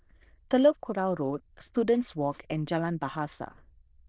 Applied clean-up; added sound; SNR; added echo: neural diffusion model UNIVERSE++.